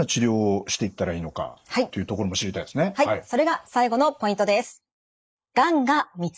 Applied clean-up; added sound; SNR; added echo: neural mask model Resemble Enhance denoiser.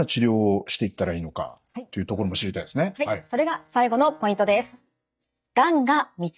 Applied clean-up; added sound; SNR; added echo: neural mask model DeepFilterNet 3.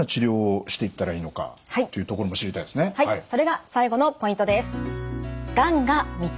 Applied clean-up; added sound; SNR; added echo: none; none; none; none.